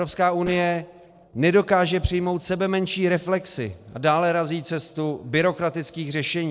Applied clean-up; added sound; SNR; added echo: neural separator model SepFormer DNS4.